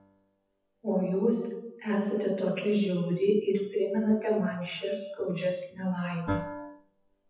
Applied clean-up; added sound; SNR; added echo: classical method WPE with log-MMSE.